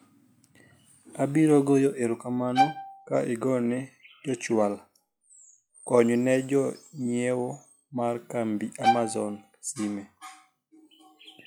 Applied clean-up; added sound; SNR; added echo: classical method log-MMSE.